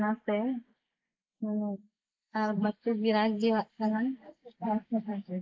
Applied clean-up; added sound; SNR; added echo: neural mask model Resemble Enhance denoiser.